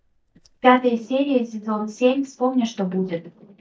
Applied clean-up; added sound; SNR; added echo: neural mask model DeepFilterNet 3.